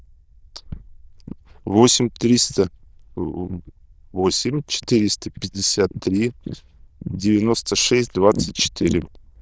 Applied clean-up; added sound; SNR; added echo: neural diffusion model UNIVERSE++.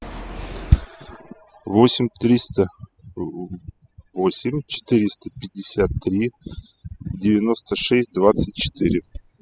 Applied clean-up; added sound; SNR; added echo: classical method spectral subtraction.